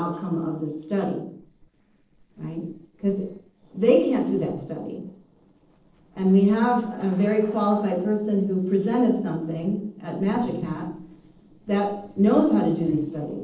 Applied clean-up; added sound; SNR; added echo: neural separator model SepFormer DNS4.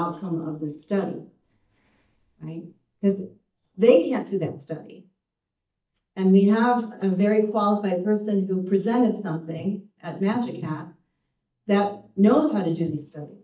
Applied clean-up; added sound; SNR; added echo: neural mask model DeepFilterNet 3.